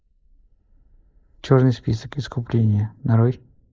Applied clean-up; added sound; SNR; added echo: neural mask model Resemble Enhance denoiser.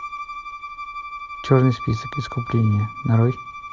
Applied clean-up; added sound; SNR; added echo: none; Bowed string instrument; 11 dB; none.